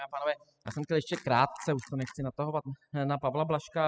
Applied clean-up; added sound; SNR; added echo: classical method spectral subtraction.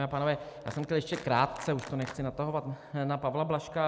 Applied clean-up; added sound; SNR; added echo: none; Clapping; 17 dB; none.